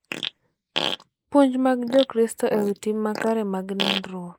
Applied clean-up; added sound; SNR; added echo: neural mask model Resemble Enhance denoiser.